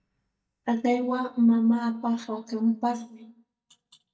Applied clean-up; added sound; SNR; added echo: neural mask model DeepFilterNet 3.